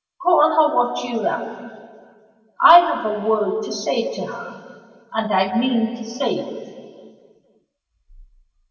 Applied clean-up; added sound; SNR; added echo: none; none; none; reverberation time 2.3 s.